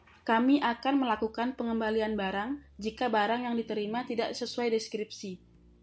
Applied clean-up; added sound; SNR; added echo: none; none; none; none.